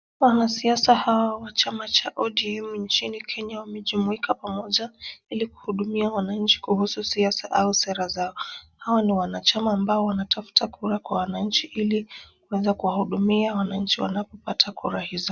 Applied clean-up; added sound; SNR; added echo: none; none; none; none.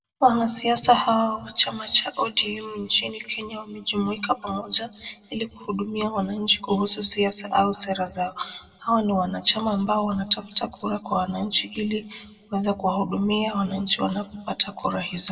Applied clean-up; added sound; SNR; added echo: none; none; none; reverberation time 1.8 s.